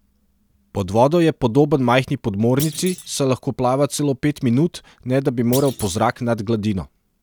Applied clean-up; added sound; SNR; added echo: none; Thump, thud; 16 dB; none.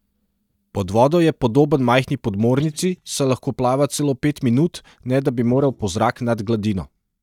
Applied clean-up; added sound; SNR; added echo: neural mask model DeepFilterNet 3.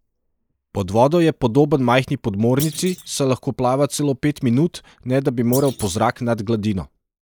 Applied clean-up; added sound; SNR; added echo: neural mask model Resemble Enhance denoiser.